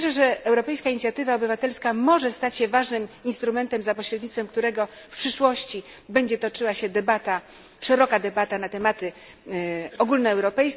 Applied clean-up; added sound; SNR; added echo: none; none; none; none.